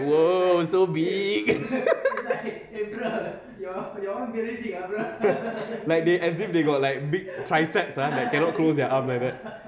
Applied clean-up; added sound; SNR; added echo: none; none; none; none.